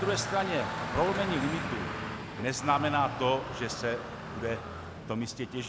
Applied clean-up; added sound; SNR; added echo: none; Traffic noise, roadway noise; 5 dB; none.